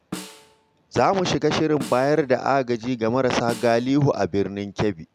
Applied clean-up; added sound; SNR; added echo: none; Snare drum; 19 dB; none.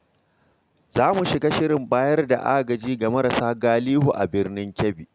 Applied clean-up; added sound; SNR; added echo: none; none; none; none.